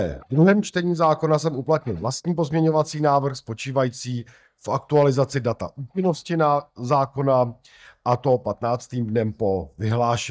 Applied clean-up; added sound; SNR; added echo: neural mask model DeepFilterNet 3.